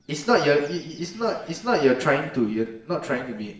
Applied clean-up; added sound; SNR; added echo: neural separator model SepFormer DNS4.